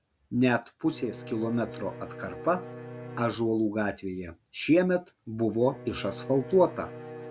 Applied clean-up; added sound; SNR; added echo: none; Bowed string instrument; 15 dB; none.